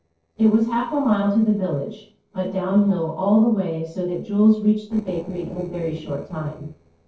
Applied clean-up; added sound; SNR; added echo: neural separator model SepFormer DNS4.